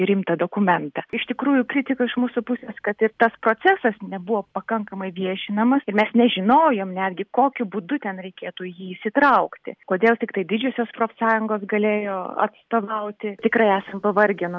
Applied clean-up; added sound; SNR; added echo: none; none; none; none.